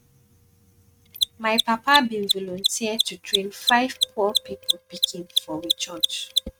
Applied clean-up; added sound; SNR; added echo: neural mask model RNNoise.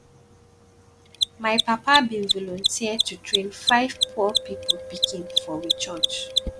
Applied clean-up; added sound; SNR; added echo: none; Mechanisms; 1 dB; none.